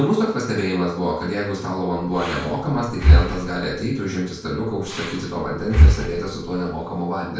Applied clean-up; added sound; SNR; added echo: none; Breathing; -3 dB; reverberation time 0.5 s.